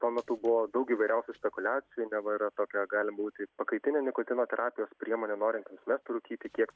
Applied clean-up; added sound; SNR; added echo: none; none; none; none.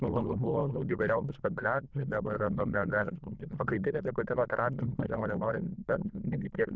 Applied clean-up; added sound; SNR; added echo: neural diffusion model UNIVERSE++.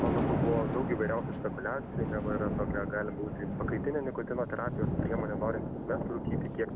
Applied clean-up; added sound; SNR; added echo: none; Thunder; -2 dB; none.